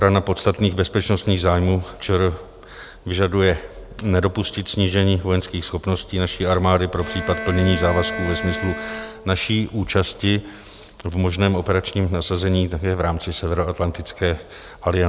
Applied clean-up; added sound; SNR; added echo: none; Bowed string instrument; 10 dB; none.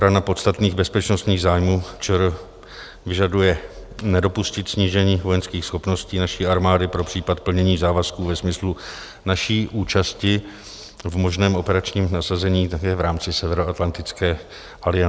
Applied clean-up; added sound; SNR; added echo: none; none; none; none.